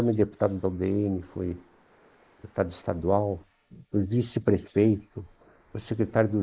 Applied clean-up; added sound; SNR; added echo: neural mask model Resemble Enhance denoiser.